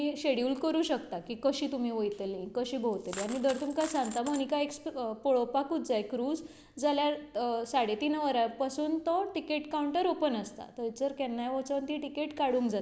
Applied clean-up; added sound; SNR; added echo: none; Coin (dropping); 15 dB; none.